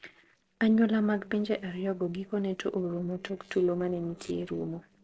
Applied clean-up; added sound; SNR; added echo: neural separator model SepFormer DNS4.